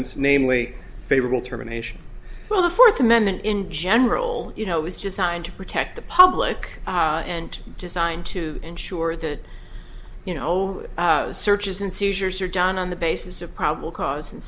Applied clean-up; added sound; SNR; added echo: none; none; none; none.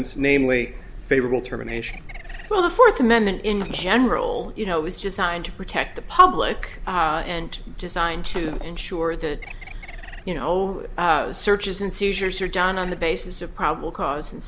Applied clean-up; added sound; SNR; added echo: none; Shatter + Bird; 18 dB; none.